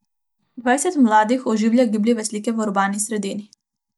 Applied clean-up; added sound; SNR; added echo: neural mask model DeepFilterNet 3.